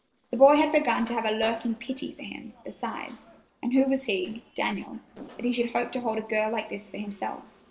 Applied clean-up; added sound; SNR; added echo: neural separator model SepFormer DNS4.